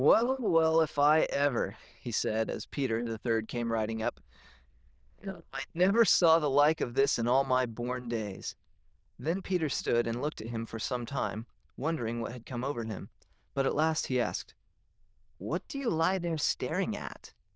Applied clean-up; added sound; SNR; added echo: neural diffusion model UNIVERSE++.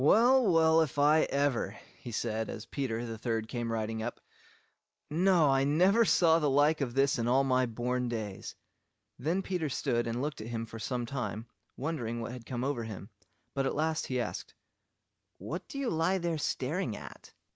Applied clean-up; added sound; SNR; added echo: neural mask model Resemble Enhance denoiser.